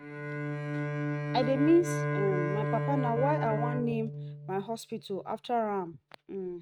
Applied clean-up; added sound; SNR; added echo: neural mask model RNNoise.